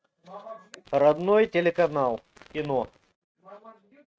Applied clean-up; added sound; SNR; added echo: neural mask model RNNoise.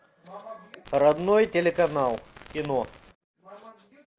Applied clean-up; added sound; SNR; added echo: none; Crackle; 19 dB; none.